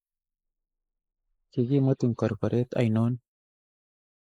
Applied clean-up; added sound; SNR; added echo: neural mask model Resemble Enhance denoiser.